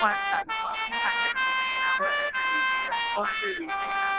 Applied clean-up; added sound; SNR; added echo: neural diffusion model UNIVERSE++.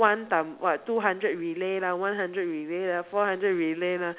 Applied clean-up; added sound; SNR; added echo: none; none; none; none.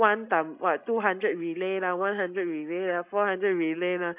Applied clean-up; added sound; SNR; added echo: neural mask model Resemble Enhance denoiser.